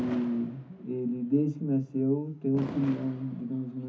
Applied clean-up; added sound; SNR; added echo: none; Fireworks; 14 dB; reverberation time 0.3 s.